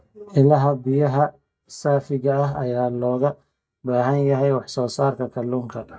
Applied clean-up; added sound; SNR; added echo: neural mask model DeepFilterNet 3.